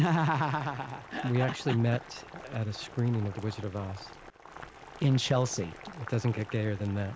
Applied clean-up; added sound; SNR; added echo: none; Boiling; 17 dB; none.